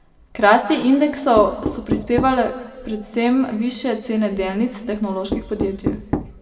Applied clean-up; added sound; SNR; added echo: none; Knock; 9 dB; reverberation time 1.5 s.